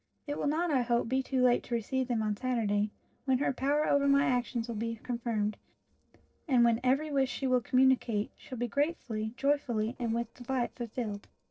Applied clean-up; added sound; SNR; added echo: neural separator model SepFormer DNS4.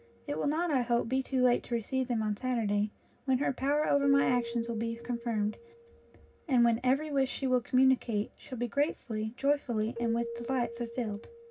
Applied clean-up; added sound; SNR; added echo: none; Keyboard (musical); 15 dB; reverberation time 0.4 s.